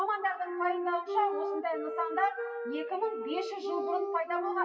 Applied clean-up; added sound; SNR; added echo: classical method WPE with log-MMSE.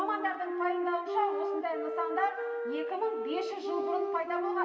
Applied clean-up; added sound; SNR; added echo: none; Wind instrument, woodwind instrument; 1 dB; reverberation time 2.5 s.